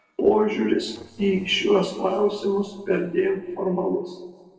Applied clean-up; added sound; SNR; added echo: neural separator model SepFormer DNS4.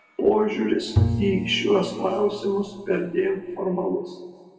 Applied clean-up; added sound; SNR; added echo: none; Bowed string instrument; 5 dB; reverberation time 1.7 s.